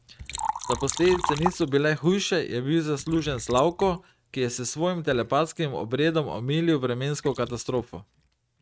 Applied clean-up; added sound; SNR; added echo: neural mask model RNNoise.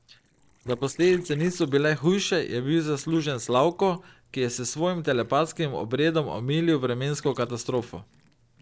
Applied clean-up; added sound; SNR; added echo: neural separator model SepFormer DNS4.